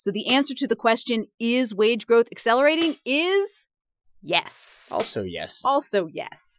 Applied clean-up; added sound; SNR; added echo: classical method Wiener filter.